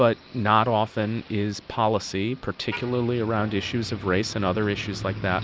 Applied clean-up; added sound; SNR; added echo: none; Motor vehicle (road); 14 dB; none.